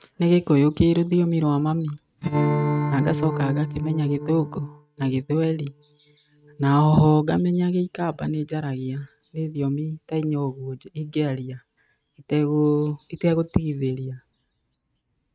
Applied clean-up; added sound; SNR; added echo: neural mask model RNNoise.